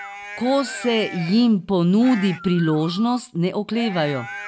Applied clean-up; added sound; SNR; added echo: none; Bird + Livestock, farm animals, working animals; 15 dB; none.